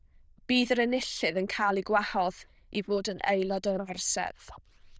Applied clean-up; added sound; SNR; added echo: neural diffusion model UNIVERSE++.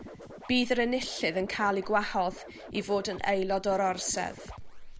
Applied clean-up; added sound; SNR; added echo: none; Scratching (performance technique); 13 dB; none.